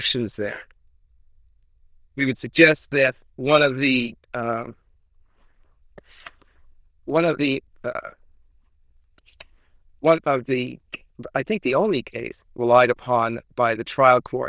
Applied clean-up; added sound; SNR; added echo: neural diffusion model UNIVERSE++.